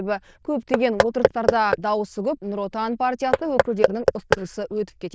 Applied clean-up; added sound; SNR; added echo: neural diffusion model UNIVERSE++.